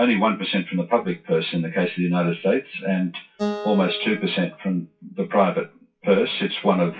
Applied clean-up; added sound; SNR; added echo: classical method WPE with log-MMSE.